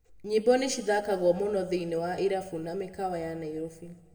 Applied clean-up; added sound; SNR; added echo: none; none; none; reverberation time 1.1 s.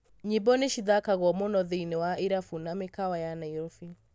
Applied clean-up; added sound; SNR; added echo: none; none; none; none.